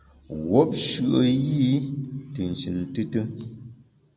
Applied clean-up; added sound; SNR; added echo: none; none; none; none.